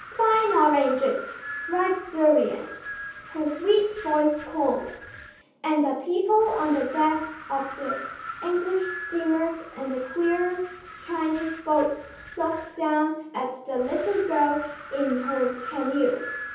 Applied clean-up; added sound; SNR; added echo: none; Wind; 13 dB; reverberation time 0.7 s.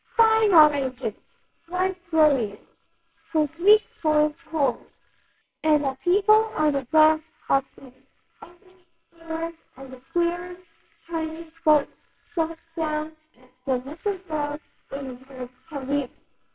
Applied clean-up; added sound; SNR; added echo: neural separator model SepFormer WHAMR!.